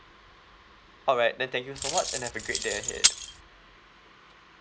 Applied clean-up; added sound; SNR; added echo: none; Keys jangling; -4 dB; none.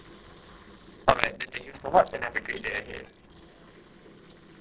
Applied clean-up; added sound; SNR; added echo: neural separator model SepFormer DNS4.